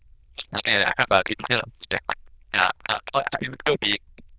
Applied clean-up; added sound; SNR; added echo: neural diffusion model UNIVERSE++.